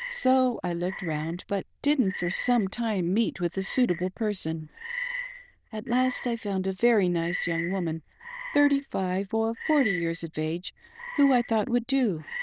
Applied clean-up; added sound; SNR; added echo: neural diffusion model UNIVERSE++.